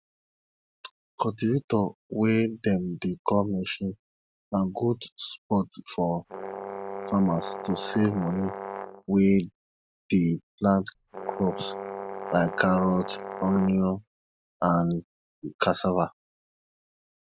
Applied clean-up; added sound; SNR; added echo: none; Brass instrument; 9 dB; none.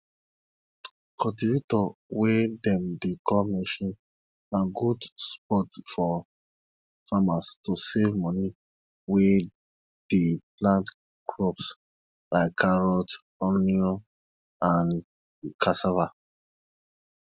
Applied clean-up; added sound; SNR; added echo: none; none; none; none.